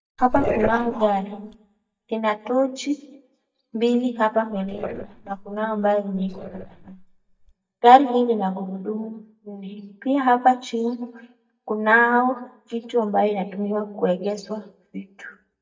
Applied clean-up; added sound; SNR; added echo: neural mask model DeepFilterNet 3.